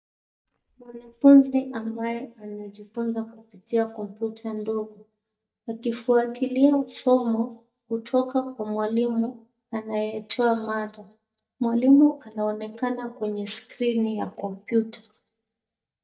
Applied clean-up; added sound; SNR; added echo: neural mask model DeepFilterNet 3.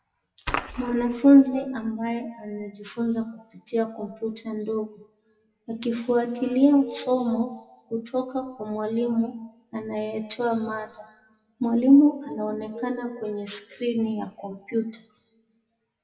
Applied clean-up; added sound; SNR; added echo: classical method WPE with log-MMSE.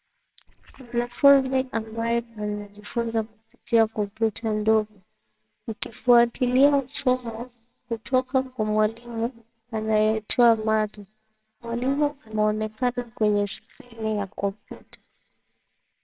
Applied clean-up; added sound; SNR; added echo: neural separator model SepFormer WHAMR!.